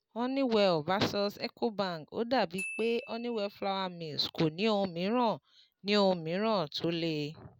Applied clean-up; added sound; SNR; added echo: none; Glockenspiel; 17 dB; none.